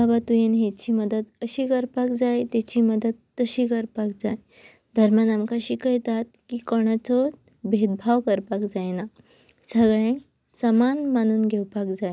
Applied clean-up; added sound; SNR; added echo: none; none; none; none.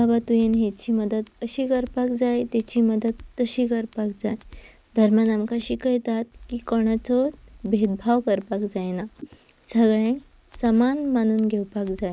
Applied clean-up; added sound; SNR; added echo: neural mask model Resemble Enhance denoiser.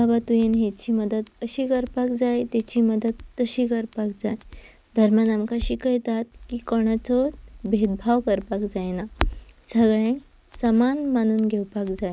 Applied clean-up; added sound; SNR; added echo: none; Crackle; 16 dB; none.